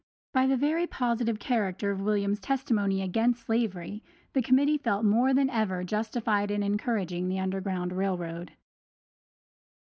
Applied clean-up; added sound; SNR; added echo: none; none; none; none.